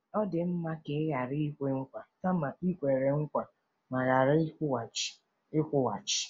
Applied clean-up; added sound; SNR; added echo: none; none; none; none.